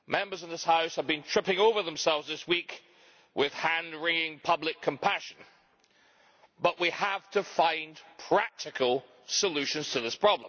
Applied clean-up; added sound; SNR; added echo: none; none; none; none.